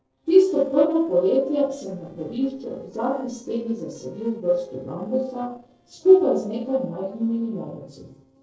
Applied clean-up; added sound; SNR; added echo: neural separator model SepFormer DNS4.